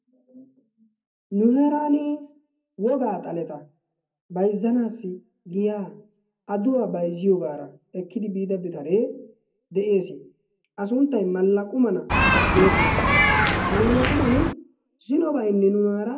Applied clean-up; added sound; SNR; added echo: none; Human group actions; -5 dB; reverberation time 0.4 s.